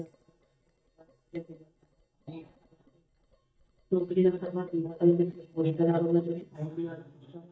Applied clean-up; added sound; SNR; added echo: neural mask model DeepFilterNet 3.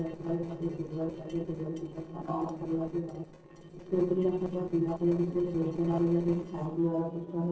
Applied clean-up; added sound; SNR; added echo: neural separator model SepFormer DNS4.